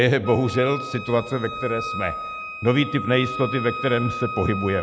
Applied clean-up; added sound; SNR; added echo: none; Wind instrument, woodwind instrument; 9 dB; none.